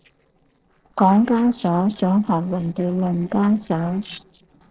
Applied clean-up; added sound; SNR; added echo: neural separator model SepFormer DNS4.